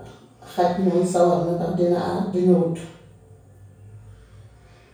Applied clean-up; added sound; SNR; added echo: none; none; none; reverberation time 0.6 s.